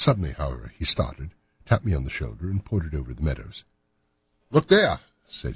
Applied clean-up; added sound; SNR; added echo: none; none; none; none.